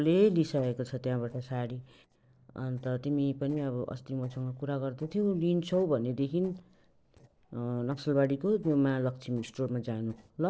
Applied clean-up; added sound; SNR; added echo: neural separator model SepFormer DNS4.